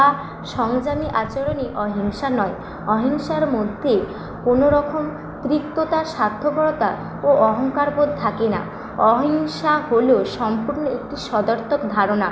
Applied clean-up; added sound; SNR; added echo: none; none; none; none.